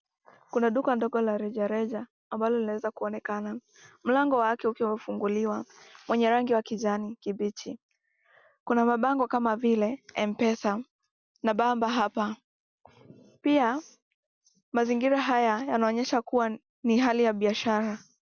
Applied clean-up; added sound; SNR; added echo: none; none; none; none.